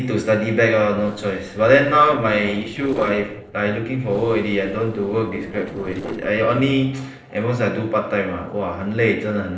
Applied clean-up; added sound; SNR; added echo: neural separator model SepFormer DNS4.